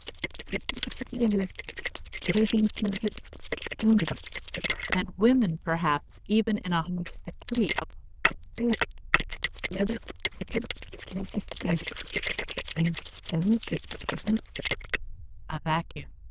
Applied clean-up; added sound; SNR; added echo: neural diffusion model UNIVERSE++.